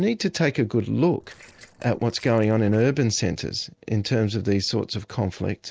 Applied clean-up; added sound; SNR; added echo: neural separator model SepFormer DNS4.